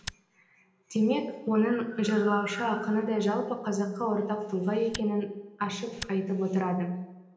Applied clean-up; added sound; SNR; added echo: none; Tick; 14 dB; reverberation time 0.9 s.